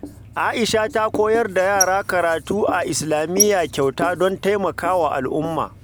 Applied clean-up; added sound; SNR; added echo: none; Writing; 10 dB; none.